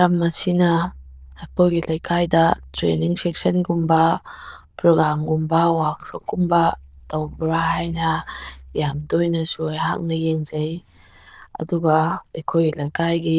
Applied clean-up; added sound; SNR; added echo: neural diffusion model UNIVERSE++.